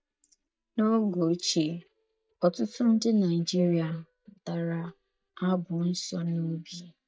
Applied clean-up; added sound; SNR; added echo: neural mask model DeepFilterNet 3.